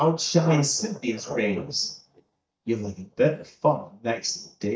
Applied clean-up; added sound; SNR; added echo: neural mask model DeepFilterNet 3.